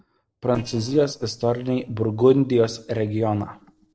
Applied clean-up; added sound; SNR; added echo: neural separator model SepFormer DNS4.